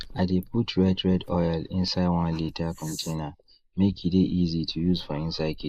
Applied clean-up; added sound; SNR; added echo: neural mask model Resemble Enhance denoiser.